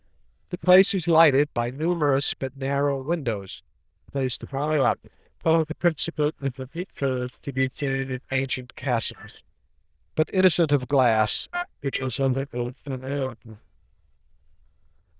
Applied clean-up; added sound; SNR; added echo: neural diffusion model UNIVERSE++.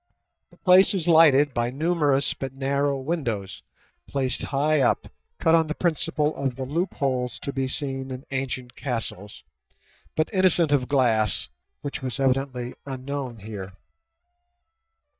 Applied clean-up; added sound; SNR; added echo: neural mask model DeepFilterNet 3.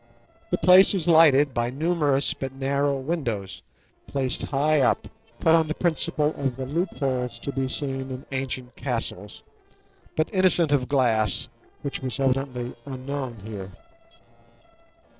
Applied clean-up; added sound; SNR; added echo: neural separator model SepFormer DNS4.